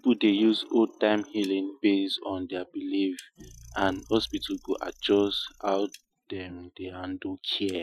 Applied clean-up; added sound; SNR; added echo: classical method Wiener filter.